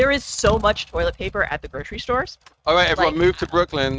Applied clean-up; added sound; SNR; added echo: neural mask model RNNoise.